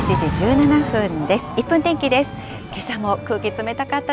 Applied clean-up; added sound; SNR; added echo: none; Crowd / Fireworks; 7 dB; none.